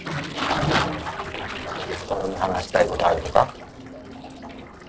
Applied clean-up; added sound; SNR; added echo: neural separator model SepFormer DNS4.